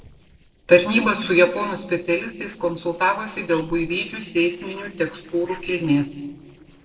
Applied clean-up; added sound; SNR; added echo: neural separator model SepFormer DNS4.